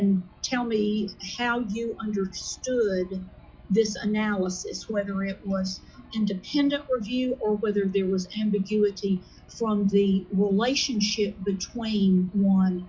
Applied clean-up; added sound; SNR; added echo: classical method log-MMSE.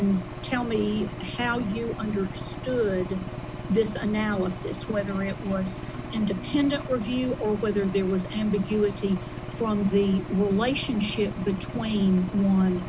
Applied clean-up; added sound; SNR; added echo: none; Engine / Aircraft; 9 dB; none.